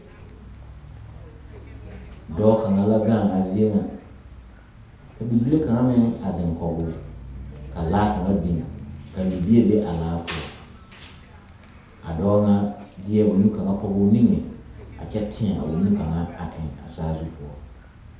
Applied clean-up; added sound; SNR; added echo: none; Bus; 16 dB; reverberation time 0.8 s.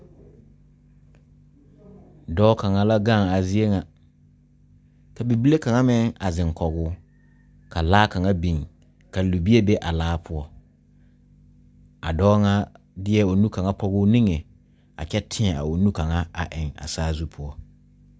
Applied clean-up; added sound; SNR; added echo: none; none; none; none.